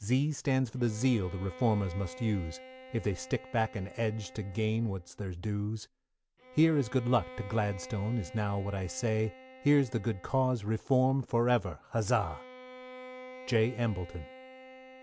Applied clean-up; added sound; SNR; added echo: none; Bowed string instrument; 18 dB; none.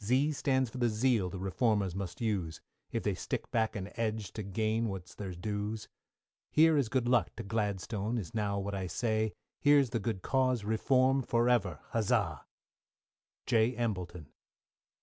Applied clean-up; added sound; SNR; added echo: none; none; none; none.